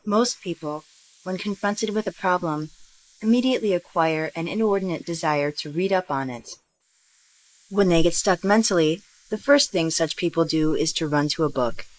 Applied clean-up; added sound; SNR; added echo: neural mask model Resemble Enhance denoiser.